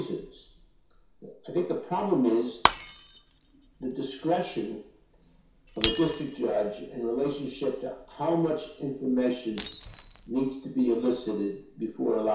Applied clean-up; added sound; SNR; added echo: none; Shatter; 9 dB; reverberation time 0.6 s.